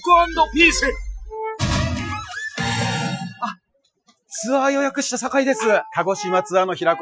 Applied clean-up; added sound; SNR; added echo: classical method Wiener filter.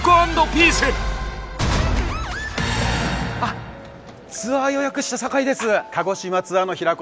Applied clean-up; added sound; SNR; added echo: none; none; none; none.